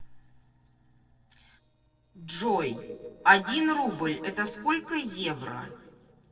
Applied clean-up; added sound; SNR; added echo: neural separator model SepFormer DNS4.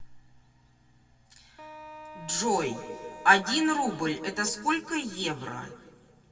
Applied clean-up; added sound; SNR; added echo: none; Wind instrument, woodwind instrument; 16 dB; reverberation time 1.3 s.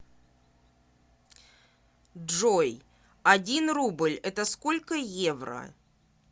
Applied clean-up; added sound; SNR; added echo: none; none; none; none.